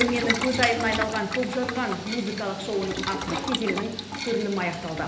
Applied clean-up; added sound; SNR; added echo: none; Boiling; 4 dB; reverberation time 1.0 s.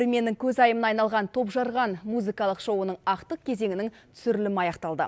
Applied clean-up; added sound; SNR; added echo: none; none; none; none.